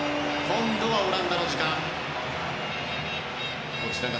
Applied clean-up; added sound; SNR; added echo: none; Acoustic guitar; 11 dB; reverberation time 2.1 s.